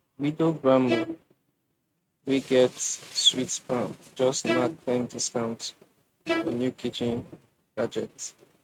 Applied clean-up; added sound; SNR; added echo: neural mask model RNNoise.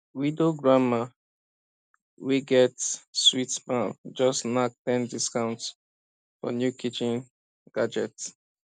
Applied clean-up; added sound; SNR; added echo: none; none; none; none.